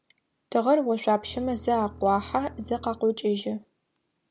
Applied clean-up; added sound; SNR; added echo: none; Bowed string instrument; 19 dB; none.